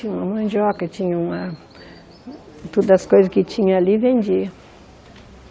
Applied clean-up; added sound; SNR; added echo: none; none; none; none.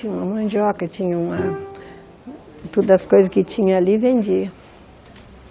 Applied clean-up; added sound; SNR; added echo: none; Bowed string instrument; 14 dB; none.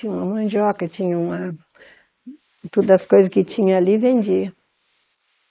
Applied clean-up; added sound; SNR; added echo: neural mask model Resemble Enhance denoiser.